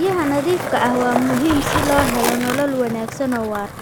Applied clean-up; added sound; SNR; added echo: none; Knock + Skateboard; 4 dB; none.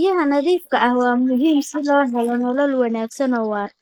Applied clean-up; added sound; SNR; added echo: neural mask model Resemble Enhance denoiser.